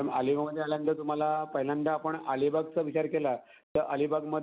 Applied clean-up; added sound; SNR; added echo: none; none; none; none.